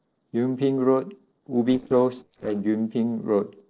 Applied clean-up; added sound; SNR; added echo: neural separator model SepFormer DNS4.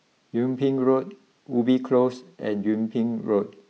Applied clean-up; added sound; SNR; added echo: none; none; none; none.